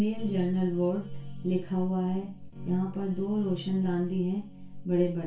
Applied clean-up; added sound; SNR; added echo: none; Guitar; 16 dB; reverberation time 0.2 s.